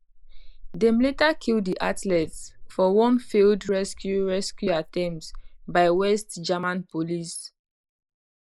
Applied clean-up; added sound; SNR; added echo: neural mask model Resemble Enhance denoiser.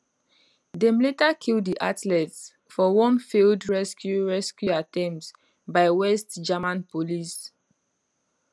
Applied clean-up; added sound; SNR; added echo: none; none; none; none.